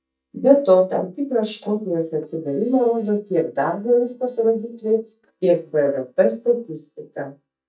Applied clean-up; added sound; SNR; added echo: neural mask model DeepFilterNet 3.